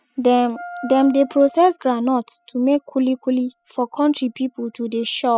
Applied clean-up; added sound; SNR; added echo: classical method spectral subtraction.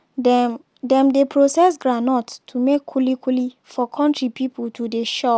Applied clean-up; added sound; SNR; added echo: none; none; none; none.